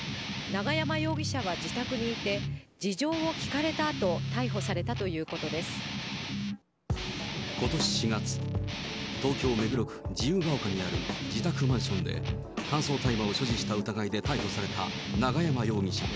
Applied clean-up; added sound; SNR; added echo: none; Guitar; 3 dB; none.